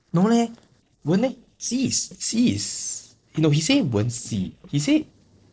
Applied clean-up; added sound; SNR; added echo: neural separator model SepFormer DNS4.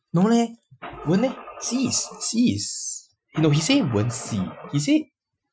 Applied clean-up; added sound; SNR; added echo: classical method Wiener filter.